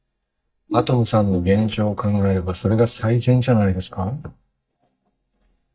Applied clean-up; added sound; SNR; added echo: neural mask model DeepFilterNet 3.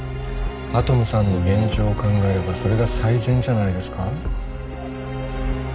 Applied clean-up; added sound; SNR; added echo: none; none; none; none.